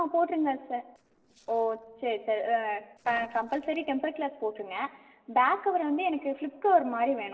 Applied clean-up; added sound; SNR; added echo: neural separator model SepFormer DNS4.